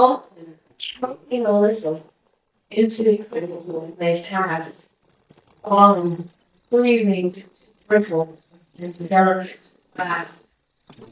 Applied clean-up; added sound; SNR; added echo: neural mask model DeepFilterNet 3.